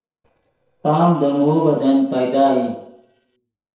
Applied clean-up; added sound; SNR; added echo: neural separator model SepFormer DNS4.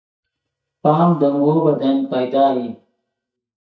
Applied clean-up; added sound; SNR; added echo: neural mask model DeepFilterNet 3.